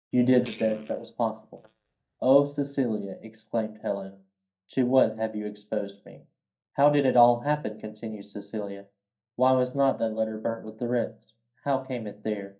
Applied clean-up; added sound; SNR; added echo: neural mask model DeepFilterNet 3.